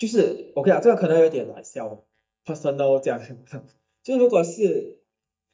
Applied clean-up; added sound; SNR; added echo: neural mask model DeepFilterNet 3.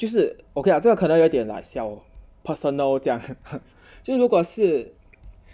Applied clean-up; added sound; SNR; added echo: none; none; none; none.